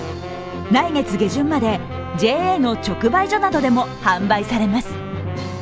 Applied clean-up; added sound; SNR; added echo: none; Wind instrument, woodwind instrument; 14 dB; none.